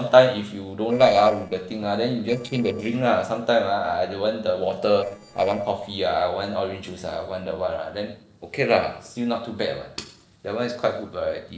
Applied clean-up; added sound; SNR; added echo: neural separator model SepFormer DNS4.